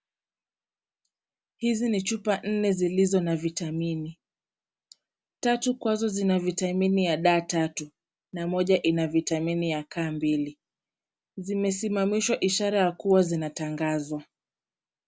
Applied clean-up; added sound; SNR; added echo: none; none; none; none.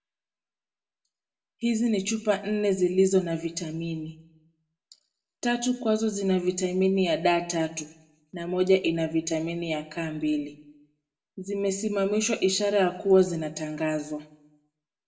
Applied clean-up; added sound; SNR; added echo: none; none; none; reverberation time 0.5 s.